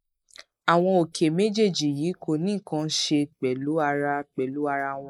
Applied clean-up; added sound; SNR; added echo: neural mask model Resemble Enhance denoiser.